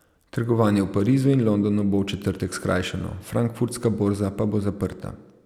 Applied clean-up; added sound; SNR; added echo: none; none; none; none.